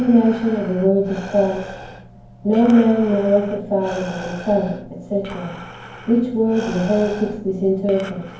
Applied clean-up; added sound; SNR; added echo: none; Breathing; 17 dB; reverberation time 0.9 s.